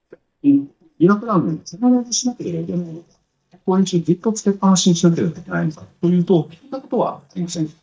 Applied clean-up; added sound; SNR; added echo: neural mask model DeepFilterNet 3.